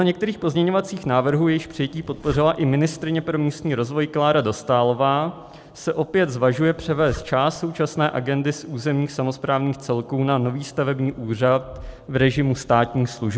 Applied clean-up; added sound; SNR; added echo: none; Zipper (clothing); 18 dB; none.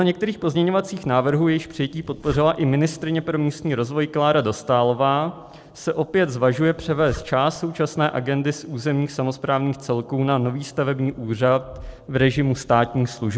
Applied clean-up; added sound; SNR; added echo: neural separator model SepFormer DNS4.